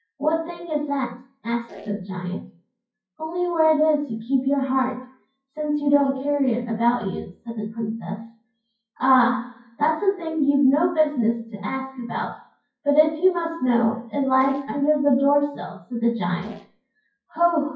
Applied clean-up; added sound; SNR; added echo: classical method WPE with log-MMSE.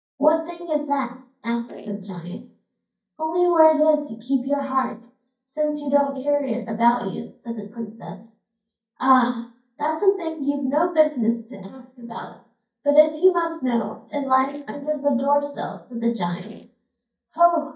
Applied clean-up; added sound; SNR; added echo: neural mask model DeepFilterNet 3.